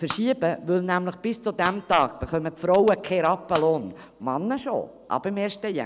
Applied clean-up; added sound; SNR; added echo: none; Shatter; 18 dB; none.